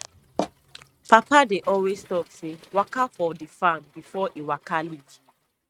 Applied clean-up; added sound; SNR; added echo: neural mask model RNNoise.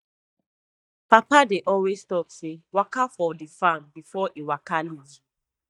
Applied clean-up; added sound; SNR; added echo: neural mask model DeepFilterNet 3.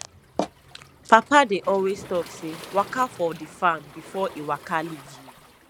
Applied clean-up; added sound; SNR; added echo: none; Walk, footsteps + Waves, surf; 19 dB; none.